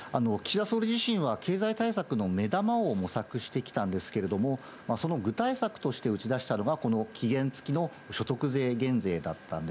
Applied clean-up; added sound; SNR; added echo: none; none; none; none.